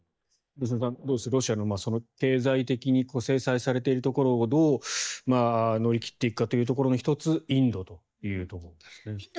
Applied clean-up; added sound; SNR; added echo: neural mask model DeepFilterNet 3.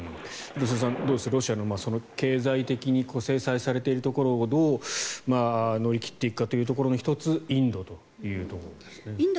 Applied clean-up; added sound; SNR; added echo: none; Thunder; 18 dB; none.